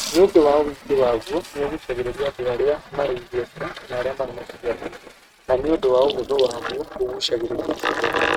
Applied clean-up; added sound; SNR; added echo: neural mask model RNNoise.